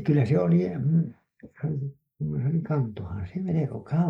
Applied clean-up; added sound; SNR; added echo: neural mask model Resemble Enhance denoiser.